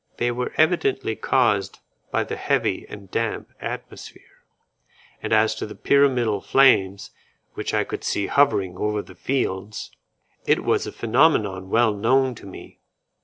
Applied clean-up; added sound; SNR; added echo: none; none; none; none.